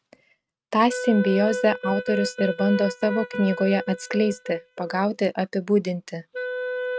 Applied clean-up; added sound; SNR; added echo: neural mask model RNNoise.